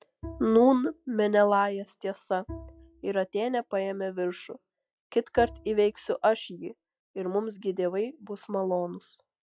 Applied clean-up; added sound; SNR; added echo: classical method log-MMSE.